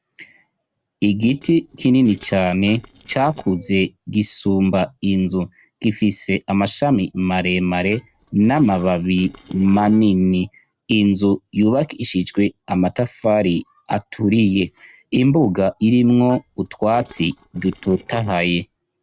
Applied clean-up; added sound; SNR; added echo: neural separator model SepFormer DNS4.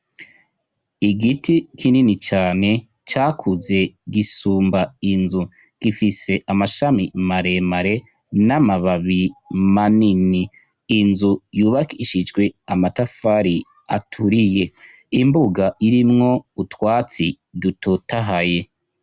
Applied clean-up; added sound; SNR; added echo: none; none; none; none.